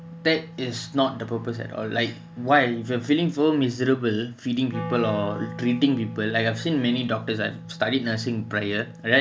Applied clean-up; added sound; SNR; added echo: none; Wind instrument, woodwind instrument; 15 dB; none.